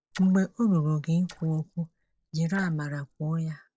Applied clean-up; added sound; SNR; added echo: neural separator model SepFormer DNS4.